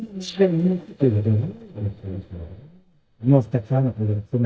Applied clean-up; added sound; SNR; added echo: neural mask model DeepFilterNet 3.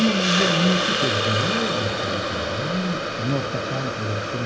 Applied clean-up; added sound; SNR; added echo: none; Hiss; -2 dB; reverberation time 0.4 s.